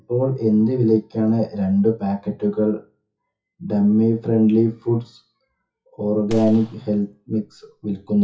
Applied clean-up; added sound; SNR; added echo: classical method WPE with log-MMSE.